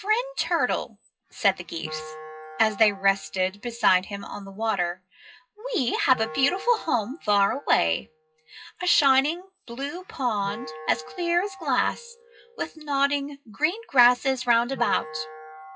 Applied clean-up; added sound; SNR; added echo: classical method WPE with log-MMSE.